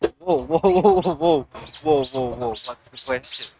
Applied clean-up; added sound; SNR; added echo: neural mask model RNNoise.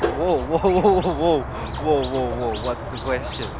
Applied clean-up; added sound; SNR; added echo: none; Squeak; 7 dB; none.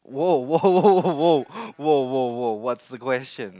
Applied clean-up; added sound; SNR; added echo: none; none; none; none.